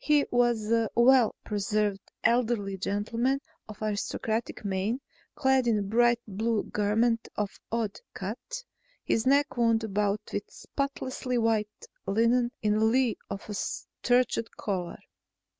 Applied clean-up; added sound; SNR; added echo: none; none; none; none.